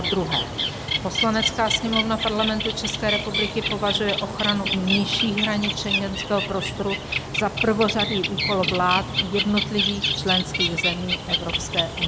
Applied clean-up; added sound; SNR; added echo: none; Bird; 1 dB; none.